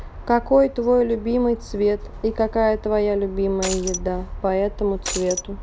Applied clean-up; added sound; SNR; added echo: none; Shatter; 7 dB; none.